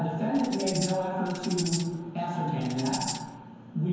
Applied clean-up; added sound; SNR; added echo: none; Tambourine; 9 dB; reverberation time 0.9 s.